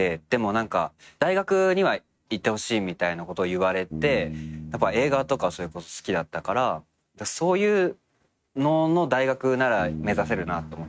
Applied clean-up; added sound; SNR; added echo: neural mask model RNNoise.